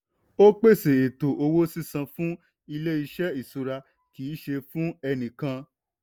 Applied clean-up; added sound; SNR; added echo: none; none; none; none.